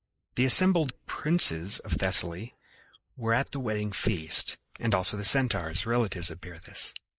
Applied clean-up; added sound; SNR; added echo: neural mask model Resemble Enhance denoiser.